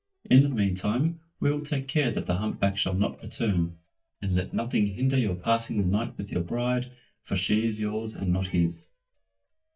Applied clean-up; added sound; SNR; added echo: neural mask model DeepFilterNet 3.